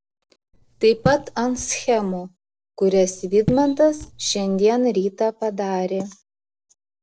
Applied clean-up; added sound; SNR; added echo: neural separator model SepFormer DNS4.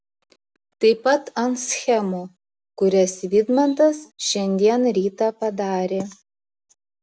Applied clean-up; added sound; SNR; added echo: none; none; none; none.